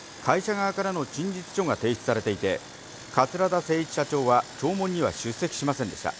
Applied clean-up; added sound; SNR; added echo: none; Engine; 18 dB; none.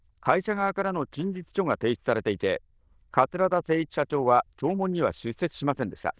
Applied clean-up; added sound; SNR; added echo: neural diffusion model UNIVERSE++.